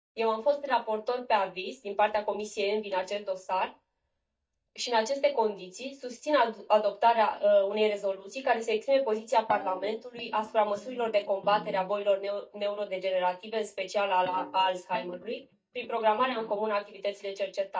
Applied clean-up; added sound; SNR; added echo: neural mask model DeepFilterNet 3.